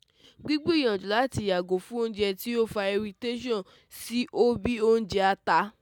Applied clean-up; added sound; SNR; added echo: none; none; none; none.